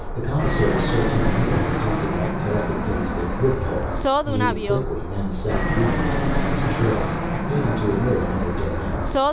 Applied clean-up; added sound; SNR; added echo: none; Fixed-wing aircraft, airplane; -2 dB; reverberation time 0.6 s.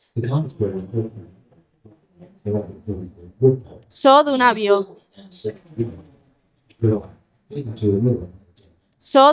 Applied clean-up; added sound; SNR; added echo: neural mask model DeepFilterNet 3.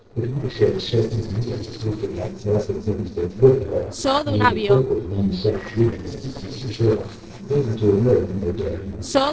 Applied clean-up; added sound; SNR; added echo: neural separator model SepFormer DNS4.